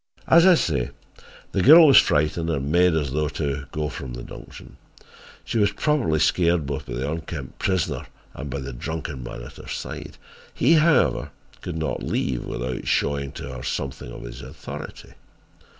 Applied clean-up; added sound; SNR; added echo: none; none; none; none.